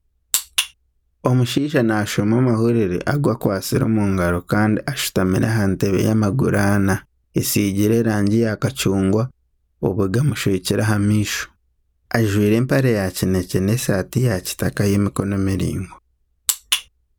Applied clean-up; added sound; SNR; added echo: none; none; none; none.